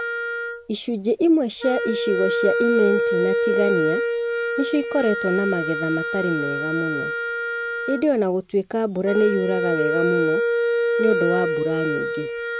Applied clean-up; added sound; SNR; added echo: none; Wind instrument, woodwind instrument; 0 dB; none.